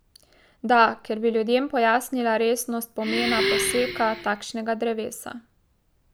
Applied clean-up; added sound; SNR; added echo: none; Breathing; 4 dB; none.